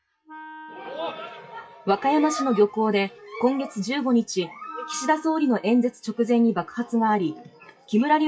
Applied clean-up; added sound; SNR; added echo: classical method WPE with log-MMSE.